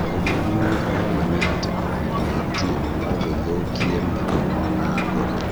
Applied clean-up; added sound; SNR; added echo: none; Ocean; -4 dB; none.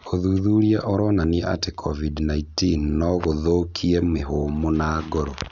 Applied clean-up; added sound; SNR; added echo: none; none; none; none.